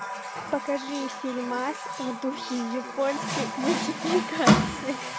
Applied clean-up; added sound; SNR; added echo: none; Water tap, faucet; -1 dB; none.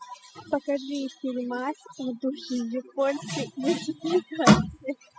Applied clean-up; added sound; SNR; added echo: classical method spectral subtraction.